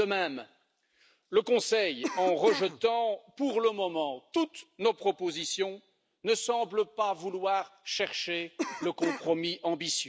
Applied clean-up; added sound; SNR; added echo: none; Cough; 7 dB; none.